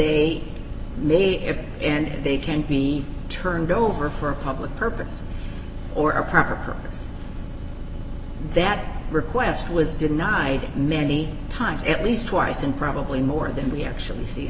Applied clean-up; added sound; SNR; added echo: none; none; none; none.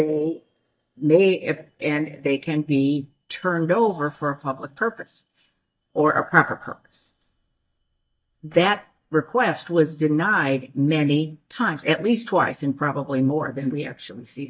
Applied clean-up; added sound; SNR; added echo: neural mask model DeepFilterNet 3.